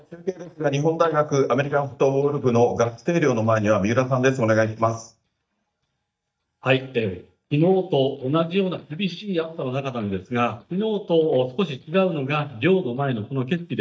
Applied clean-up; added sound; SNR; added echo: neural mask model DeepFilterNet 3.